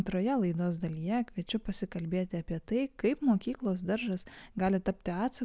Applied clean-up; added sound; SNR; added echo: none; none; none; none.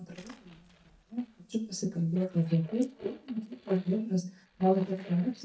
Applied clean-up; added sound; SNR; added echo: neural mask model DeepFilterNet 3.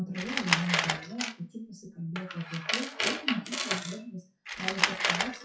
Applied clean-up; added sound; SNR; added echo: classical method WPE with log-MMSE.